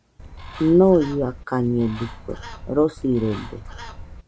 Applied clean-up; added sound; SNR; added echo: none; Bird; 15 dB; none.